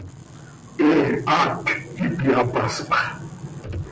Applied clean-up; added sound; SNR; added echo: none; none; none; none.